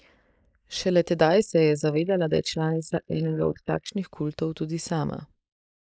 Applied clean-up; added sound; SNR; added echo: neural mask model Resemble Enhance denoiser.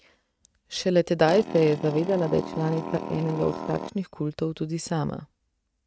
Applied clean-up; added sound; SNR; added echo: neural mask model RNNoise.